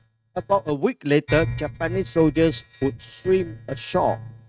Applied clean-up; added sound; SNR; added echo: neural mask model RNNoise.